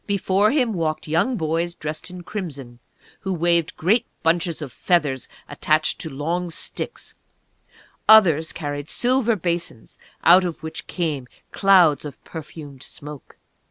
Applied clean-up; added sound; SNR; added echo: none; none; none; none.